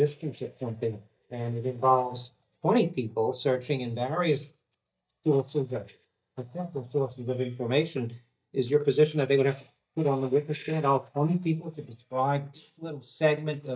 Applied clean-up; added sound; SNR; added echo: neural mask model DeepFilterNet 3.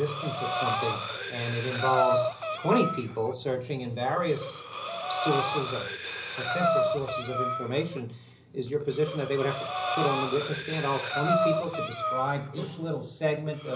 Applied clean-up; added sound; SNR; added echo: none; Breathing; 1 dB; reverberation time 0.5 s.